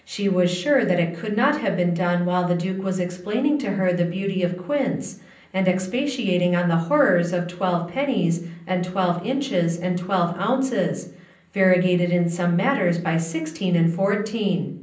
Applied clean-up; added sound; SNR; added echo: none; none; none; reverberation time 0.6 s.